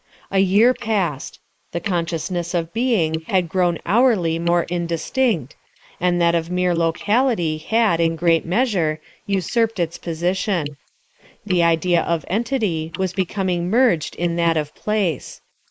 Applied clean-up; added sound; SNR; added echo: neural mask model Resemble Enhance denoiser.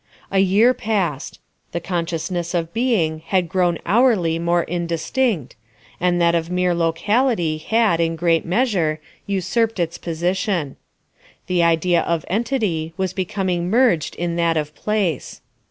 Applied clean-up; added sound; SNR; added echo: none; none; none; none.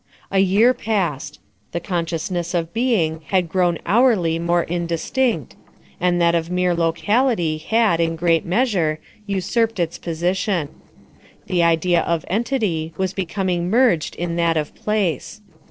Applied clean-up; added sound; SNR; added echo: neural separator model SepFormer DNS4.